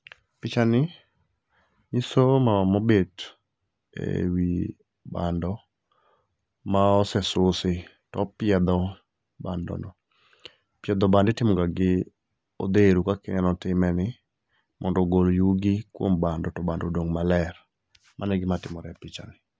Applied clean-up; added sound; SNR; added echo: none; none; none; none.